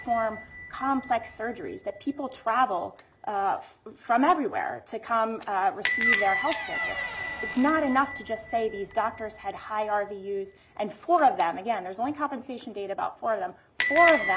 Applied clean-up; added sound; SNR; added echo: none; Squeak / Bell; -4 dB; none.